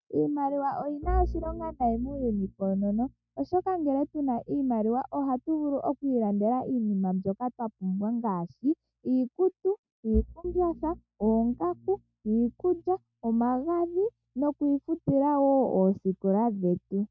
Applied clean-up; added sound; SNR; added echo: neural mask model RNNoise.